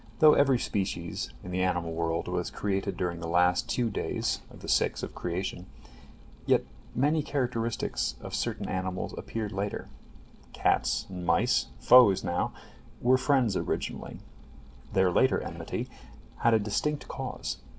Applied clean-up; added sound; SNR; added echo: none; none; none; none.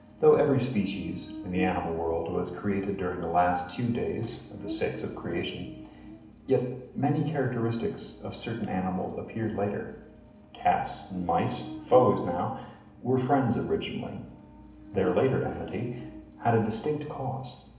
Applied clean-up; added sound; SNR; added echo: none; Buzz; 17 dB; reverberation time 0.8 s.